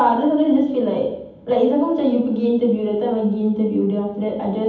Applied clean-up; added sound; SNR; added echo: none; none; none; reverberation time 0.8 s.